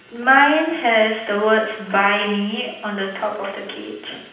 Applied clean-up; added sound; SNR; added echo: none; none; none; reverberation time 0.9 s.